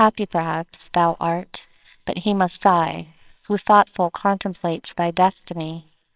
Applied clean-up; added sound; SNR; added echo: neural separator model SepFormer WHAMR!.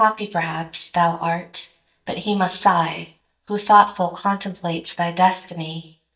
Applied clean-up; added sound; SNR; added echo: neural mask model DeepFilterNet 3.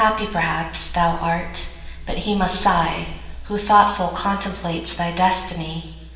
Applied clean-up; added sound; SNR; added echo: none; Wind; 14 dB; reverberation time 1.1 s.